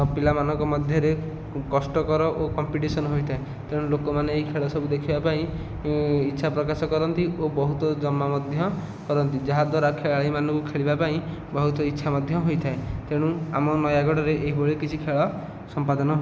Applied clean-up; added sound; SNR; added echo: none; none; none; none.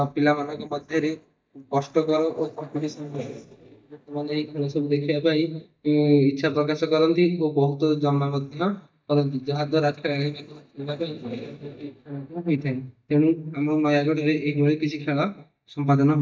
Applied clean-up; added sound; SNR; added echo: neural mask model DeepFilterNet 3.